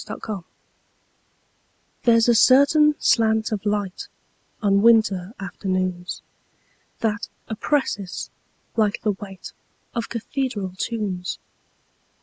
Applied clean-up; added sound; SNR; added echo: none; none; none; none.